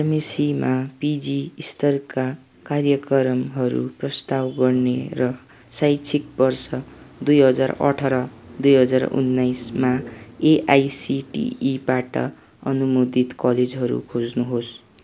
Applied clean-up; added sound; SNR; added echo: none; none; none; none.